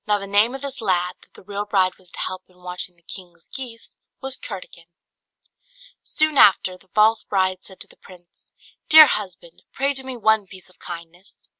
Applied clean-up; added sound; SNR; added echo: none; none; none; none.